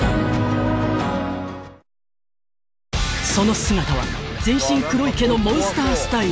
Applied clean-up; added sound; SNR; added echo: none; none; none; none.